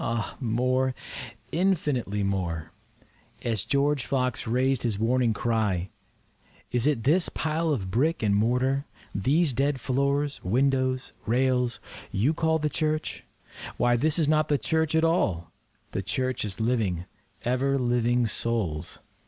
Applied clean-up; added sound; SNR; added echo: none; none; none; none.